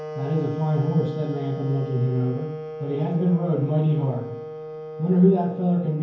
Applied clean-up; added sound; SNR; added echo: none; Wind instrument, woodwind instrument; 11 dB; reverberation time 0.9 s.